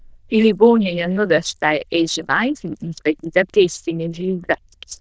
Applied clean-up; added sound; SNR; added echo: neural diffusion model UNIVERSE++.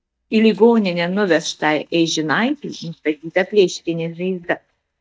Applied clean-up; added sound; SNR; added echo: neural mask model DeepFilterNet 3.